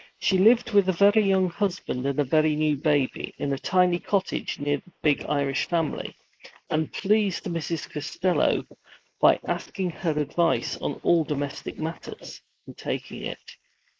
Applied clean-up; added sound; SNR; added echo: neural mask model Resemble Enhance denoiser.